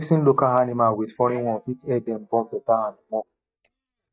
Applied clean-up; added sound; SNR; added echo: neural mask model DeepFilterNet 3.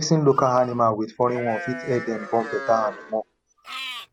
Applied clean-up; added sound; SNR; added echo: none; Livestock, farm animals, working animals; 13 dB; none.